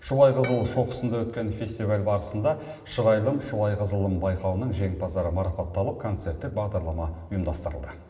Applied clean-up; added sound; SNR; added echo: none; Harp; 18 dB; reverberation time 1.8 s.